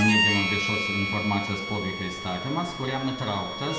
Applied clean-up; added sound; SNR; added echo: none; Harmonica; 1 dB; reverberation time 0.9 s.